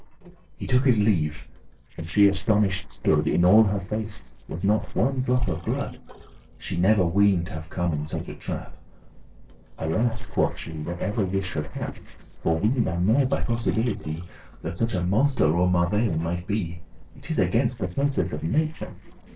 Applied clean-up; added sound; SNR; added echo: neural separator model SepFormer DNS4.